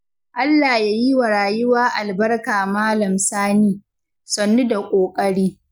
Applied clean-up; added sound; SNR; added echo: none; none; none; none.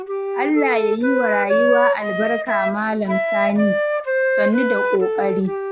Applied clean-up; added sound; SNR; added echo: none; Wind instrument, woodwind instrument; -1 dB; none.